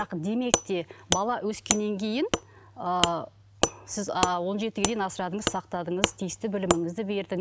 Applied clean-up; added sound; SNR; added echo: none; Wood; 2 dB; none.